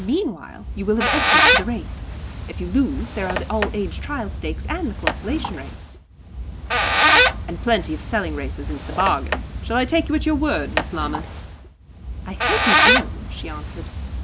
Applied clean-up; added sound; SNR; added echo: none; Squeak; -3 dB; none.